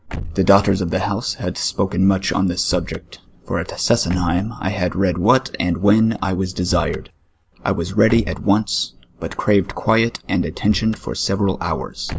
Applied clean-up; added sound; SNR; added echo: none; Slam / Car; 15 dB; none.